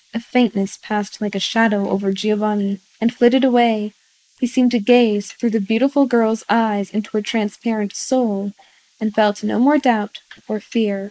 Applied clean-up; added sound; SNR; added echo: neural mask model Resemble Enhance denoiser.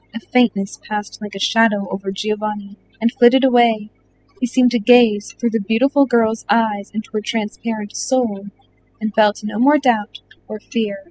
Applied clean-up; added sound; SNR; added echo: classical method spectral subtraction.